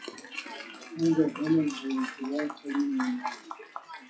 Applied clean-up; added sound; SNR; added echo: classical method WPE with log-MMSE.